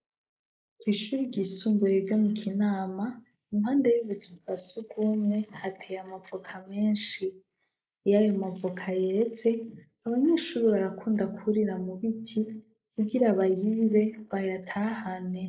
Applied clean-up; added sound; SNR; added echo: neural mask model Resemble Enhance denoiser.